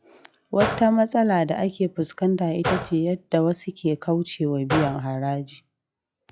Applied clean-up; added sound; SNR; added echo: classical method log-MMSE.